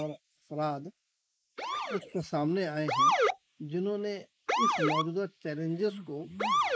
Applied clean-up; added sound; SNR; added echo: neural mask model Resemble Enhance denoiser.